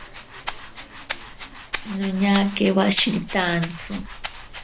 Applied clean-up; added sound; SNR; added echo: none; Rattle (instrument); 11 dB; none.